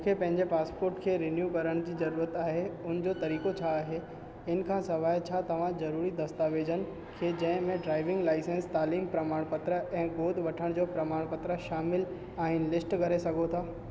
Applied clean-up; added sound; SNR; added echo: none; none; none; none.